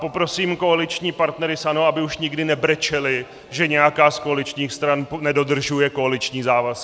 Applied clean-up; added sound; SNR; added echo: none; none; none; none.